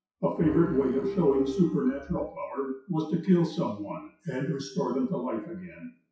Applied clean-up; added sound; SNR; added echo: classical method WPE with log-MMSE.